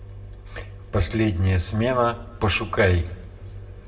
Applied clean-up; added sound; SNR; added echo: none; none; none; reverberation time 0.7 s.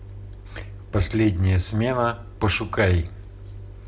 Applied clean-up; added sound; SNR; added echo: none; none; none; none.